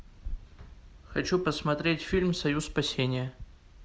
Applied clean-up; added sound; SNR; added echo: none; none; none; none.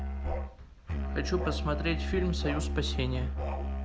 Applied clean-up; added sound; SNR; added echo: none; Musical instrument; -2 dB; none.